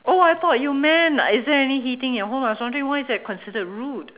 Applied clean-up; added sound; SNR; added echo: none; none; none; none.